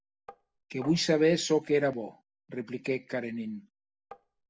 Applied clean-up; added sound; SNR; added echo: none; Tap + Tap; 20 dB; none.